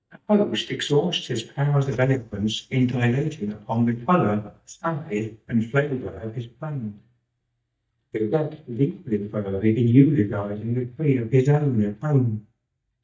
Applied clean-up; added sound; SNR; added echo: neural mask model DeepFilterNet 3.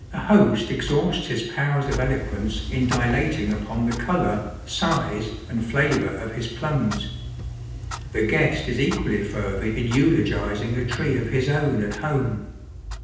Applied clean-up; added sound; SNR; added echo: none; Clock; 9 dB; reverberation time 0.9 s.